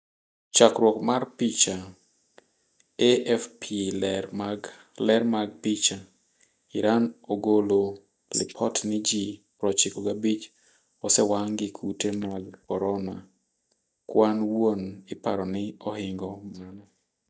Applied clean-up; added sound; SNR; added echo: neural mask model DeepFilterNet 3.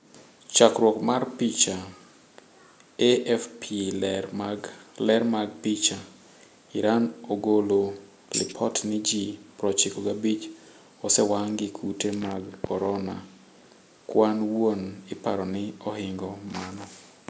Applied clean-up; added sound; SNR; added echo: none; Tambourine; 7 dB; none.